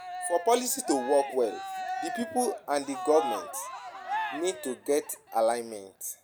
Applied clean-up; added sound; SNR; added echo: none; Cheering; 7 dB; none.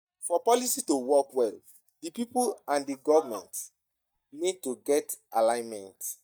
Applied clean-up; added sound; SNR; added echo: neural mask model DeepFilterNet 3.